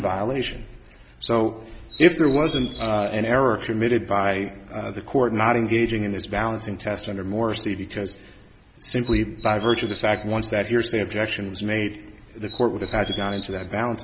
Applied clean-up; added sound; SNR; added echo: none; Chirp, tweet; 15 dB; none.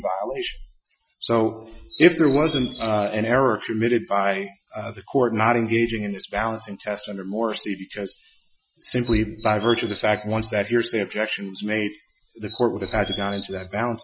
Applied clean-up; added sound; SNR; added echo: classical method Wiener filter.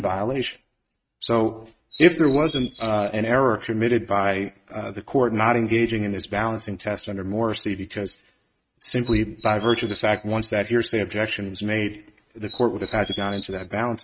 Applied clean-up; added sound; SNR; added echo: neural mask model RNNoise.